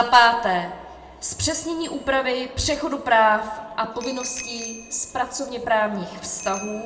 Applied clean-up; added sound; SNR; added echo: none; Bicycle bell; 19 dB; reverberation time 0.4 s.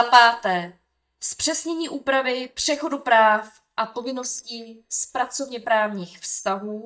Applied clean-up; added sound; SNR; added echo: neural mask model DeepFilterNet 3.